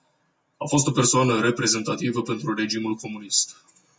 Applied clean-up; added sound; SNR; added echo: none; none; none; none.